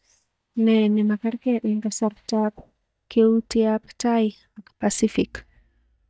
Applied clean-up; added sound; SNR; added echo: neural mask model DeepFilterNet 3.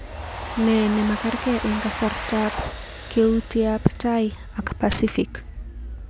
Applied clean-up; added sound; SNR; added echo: none; Domestic sounds, home sounds; 11 dB; none.